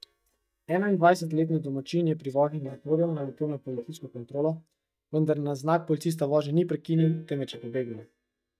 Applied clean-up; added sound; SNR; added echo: neural mask model DeepFilterNet 3.